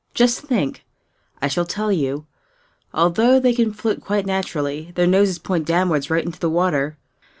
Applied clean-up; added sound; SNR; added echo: none; none; none; none.